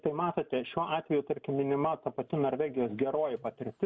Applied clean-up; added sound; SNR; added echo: none; none; none; none.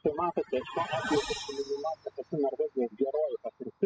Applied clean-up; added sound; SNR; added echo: classical method spectral subtraction.